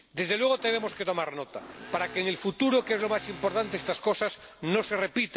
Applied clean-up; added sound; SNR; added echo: none; Engine / Mechanisms; 18 dB; none.